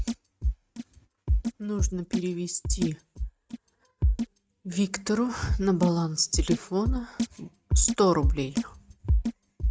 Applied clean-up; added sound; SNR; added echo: neural mask model RNNoise.